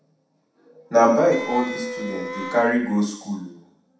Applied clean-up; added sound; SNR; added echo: none; Wind instrument, woodwind instrument; 9 dB; reverberation time 0.7 s.